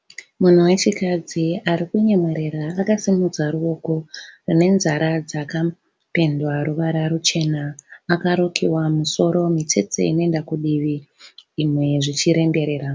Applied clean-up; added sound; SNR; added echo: none; none; none; none.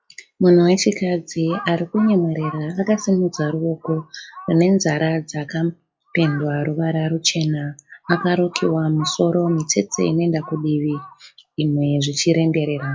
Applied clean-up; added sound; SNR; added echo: classical method log-MMSE.